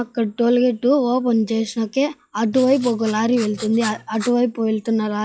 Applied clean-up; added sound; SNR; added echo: classical method log-MMSE.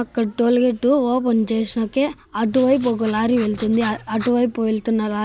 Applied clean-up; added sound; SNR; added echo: none; Writing; 16 dB; none.